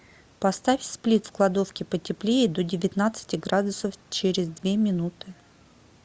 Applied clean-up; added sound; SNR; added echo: none; none; none; none.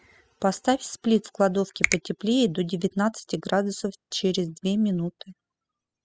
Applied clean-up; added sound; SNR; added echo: classical method spectral subtraction.